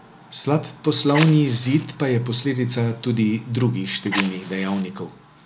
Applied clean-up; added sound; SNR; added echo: none; Fire; 11 dB; none.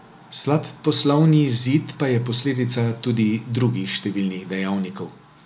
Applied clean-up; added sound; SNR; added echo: none; none; none; none.